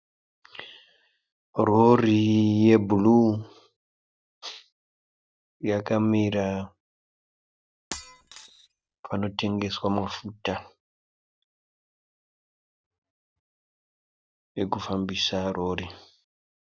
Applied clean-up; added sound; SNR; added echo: none; Shatter; 17 dB; none.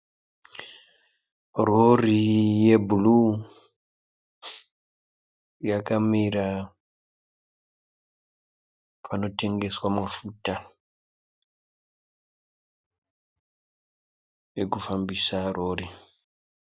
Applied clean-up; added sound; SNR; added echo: none; none; none; none.